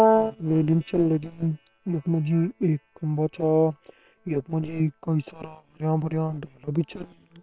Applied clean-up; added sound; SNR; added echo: neural separator model SepFormer WHAM!.